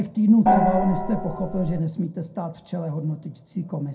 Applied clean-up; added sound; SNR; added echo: none; Gong; -1 dB; reverberation time 0.2 s.